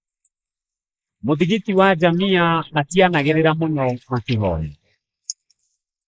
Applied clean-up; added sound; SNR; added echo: neural mask model Resemble Enhance denoiser.